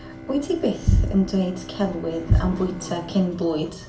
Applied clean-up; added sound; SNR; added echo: none; Bowed string instrument; 16 dB; reverberation time 0.4 s.